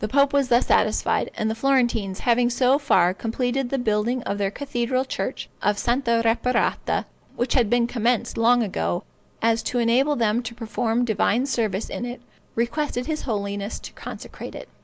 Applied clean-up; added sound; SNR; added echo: none; none; none; none.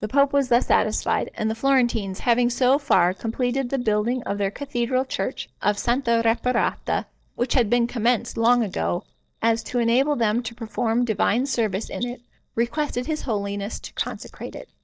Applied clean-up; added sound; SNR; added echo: neural mask model DeepFilterNet 3.